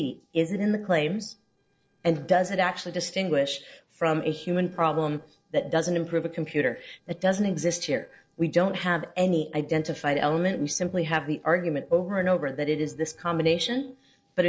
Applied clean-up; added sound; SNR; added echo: neural separator model SepFormer DNS4.